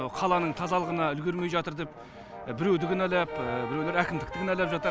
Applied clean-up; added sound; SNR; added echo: none; Brass instrument; 9 dB; none.